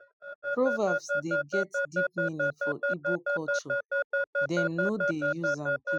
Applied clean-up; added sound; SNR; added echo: classical method Wiener filter.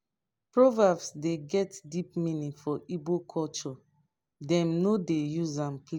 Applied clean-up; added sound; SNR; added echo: none; none; none; none.